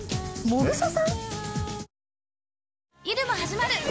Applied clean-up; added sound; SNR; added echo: none; none; none; none.